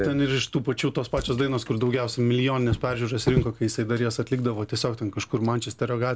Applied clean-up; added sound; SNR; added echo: none; Drawer open or close; 12 dB; none.